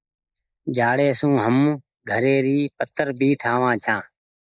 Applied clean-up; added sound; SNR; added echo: neural mask model Resemble Enhance denoiser.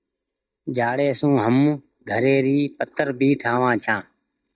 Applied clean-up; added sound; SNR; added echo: neural mask model DeepFilterNet 3.